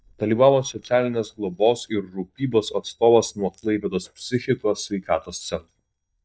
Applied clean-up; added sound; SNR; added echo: neural mask model DeepFilterNet 3.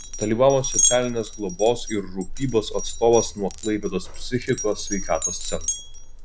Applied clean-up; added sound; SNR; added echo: none; Glass; 4 dB; none.